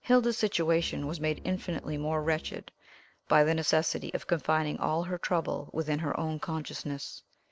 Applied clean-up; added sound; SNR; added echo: none; Bowed string instrument; 18 dB; none.